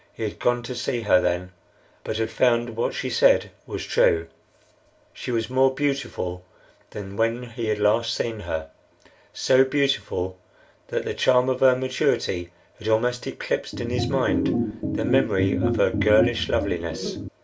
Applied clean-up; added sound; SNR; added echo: none; Organ; 1 dB; reverberation time 0.2 s.